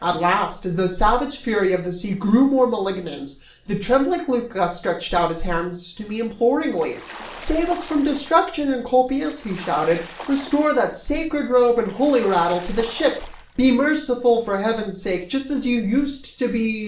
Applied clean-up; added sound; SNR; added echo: none; Water / Splash, splatter; 17 dB; reverberation time 0.4 s.